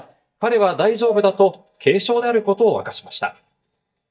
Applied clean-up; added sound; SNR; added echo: neural mask model DeepFilterNet 3.